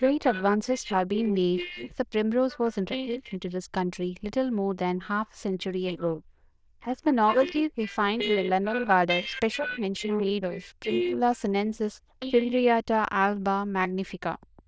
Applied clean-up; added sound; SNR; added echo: neural diffusion model UNIVERSE++.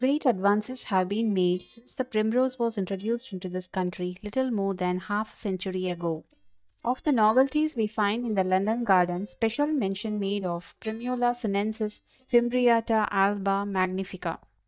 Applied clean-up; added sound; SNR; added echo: neural mask model DeepFilterNet 3.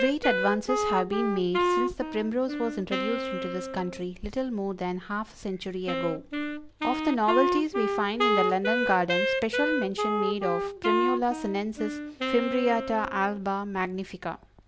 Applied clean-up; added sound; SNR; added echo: none; Wind instrument, woodwind instrument; 1 dB; none.